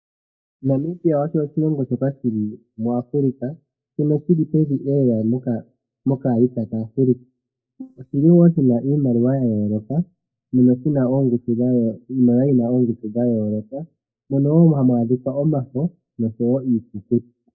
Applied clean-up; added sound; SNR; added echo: neural mask model DeepFilterNet 3.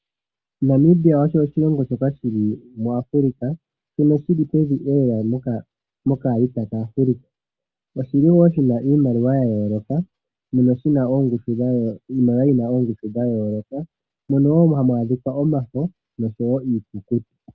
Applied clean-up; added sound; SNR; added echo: none; none; none; none.